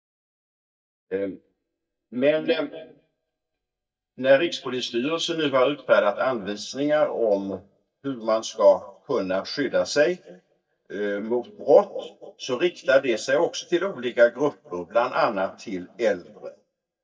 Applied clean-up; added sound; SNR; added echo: neural mask model DeepFilterNet 3.